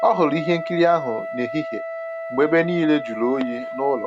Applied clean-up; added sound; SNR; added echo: none; Wind instrument, woodwind instrument; 8 dB; none.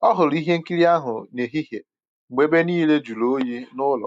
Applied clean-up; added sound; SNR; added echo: neural mask model Resemble Enhance denoiser.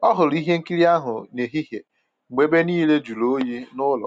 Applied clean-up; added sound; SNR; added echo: none; none; none; none.